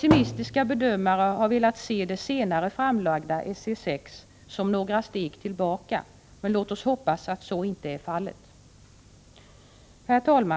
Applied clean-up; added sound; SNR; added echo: none; Thump, thud; 3 dB; none.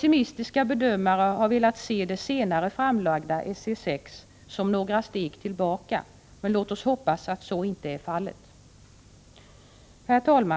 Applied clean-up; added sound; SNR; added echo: none; none; none; none.